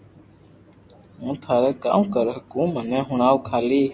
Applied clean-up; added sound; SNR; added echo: none; none; none; none.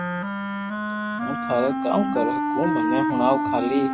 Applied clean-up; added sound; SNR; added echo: none; Wind instrument, woodwind instrument; -1 dB; none.